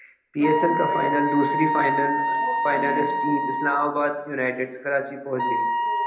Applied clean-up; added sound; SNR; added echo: none; Wind instrument, woodwind instrument; 0 dB; reverberation time 0.8 s.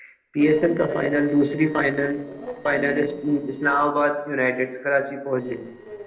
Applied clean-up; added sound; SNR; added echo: neural separator model SepFormer DNS4.